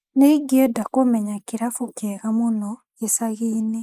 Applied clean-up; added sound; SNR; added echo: neural mask model Resemble Enhance denoiser.